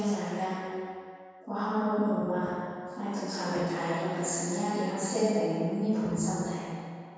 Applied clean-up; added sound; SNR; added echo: none; none; none; reverberation time 2.2 s.